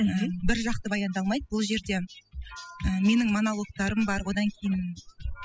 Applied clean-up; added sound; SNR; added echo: classical method spectral subtraction.